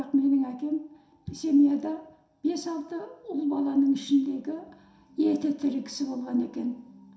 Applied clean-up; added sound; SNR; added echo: none; none; none; reverberation time 0.7 s.